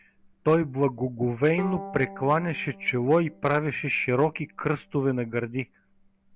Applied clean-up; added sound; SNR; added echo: none; Bowed string instrument; 18 dB; none.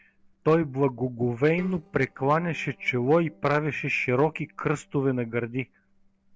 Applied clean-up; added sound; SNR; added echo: neural separator model SepFormer DNS4.